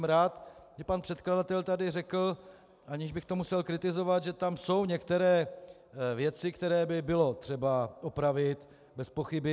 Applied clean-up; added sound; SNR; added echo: none; none; none; none.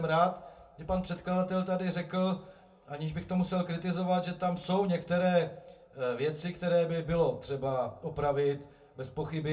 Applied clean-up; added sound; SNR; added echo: none; none; none; reverberation time 0.2 s.